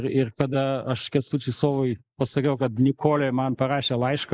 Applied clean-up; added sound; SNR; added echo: neural mask model Resemble Enhance denoiser.